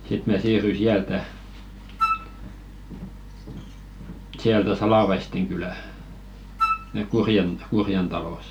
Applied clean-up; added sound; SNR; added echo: none; Wind instrument, woodwind instrument; 3 dB; none.